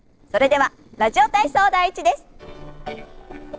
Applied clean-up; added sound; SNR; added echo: neural separator model SepFormer DNS4.